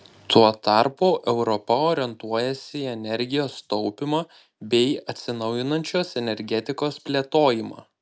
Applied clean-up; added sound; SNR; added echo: none; none; none; none.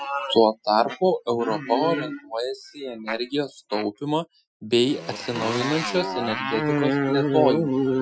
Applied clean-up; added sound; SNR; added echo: classical method Wiener filter.